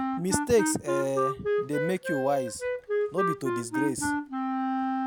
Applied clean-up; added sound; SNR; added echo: none; Wind instrument, woodwind instrument; -1 dB; none.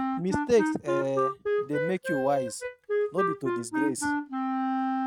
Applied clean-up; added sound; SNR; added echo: neural mask model RNNoise.